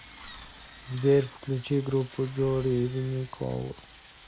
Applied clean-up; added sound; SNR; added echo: none; Drill; 17 dB; none.